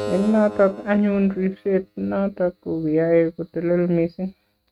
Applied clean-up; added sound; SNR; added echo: neural mask model RNNoise.